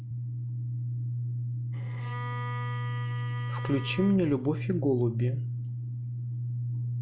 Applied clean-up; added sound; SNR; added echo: none; Bowed string instrument; 13 dB; none.